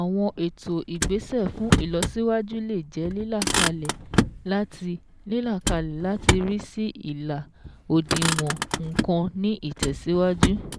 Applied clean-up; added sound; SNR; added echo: none; Motor vehicle (road); 1 dB; none.